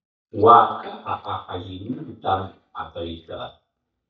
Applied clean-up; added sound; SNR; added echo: neural mask model DeepFilterNet 3.